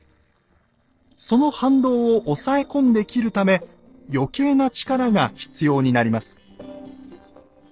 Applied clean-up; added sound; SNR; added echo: neural separator model SepFormer DNS4.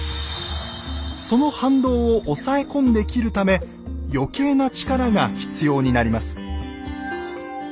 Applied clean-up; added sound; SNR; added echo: none; none; none; none.